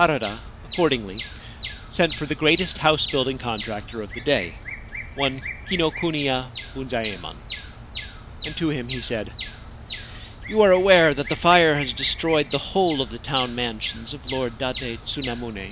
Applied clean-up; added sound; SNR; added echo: none; Bird vocalization, bird call, bird song; 11 dB; none.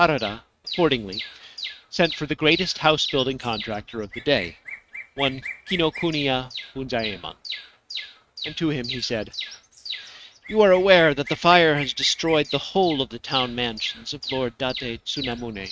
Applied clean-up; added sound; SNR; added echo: neural mask model RNNoise.